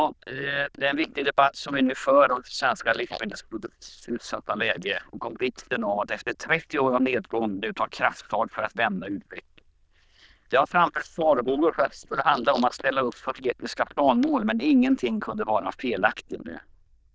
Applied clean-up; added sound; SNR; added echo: neural diffusion model UNIVERSE++.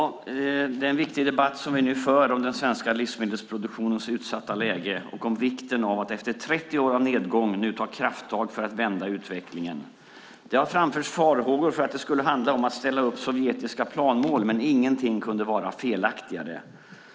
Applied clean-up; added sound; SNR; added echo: none; none; none; none.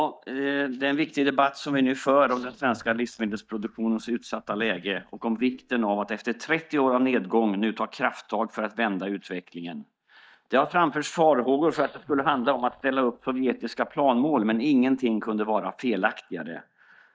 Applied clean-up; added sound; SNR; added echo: neural mask model DeepFilterNet 3.